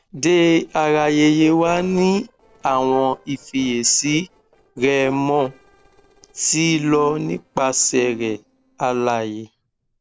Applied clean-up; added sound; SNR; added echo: neural separator model SepFormer DNS4.